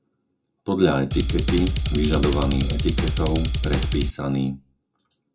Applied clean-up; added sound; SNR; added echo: none; Drum kit; -2 dB; reverberation time 0.2 s.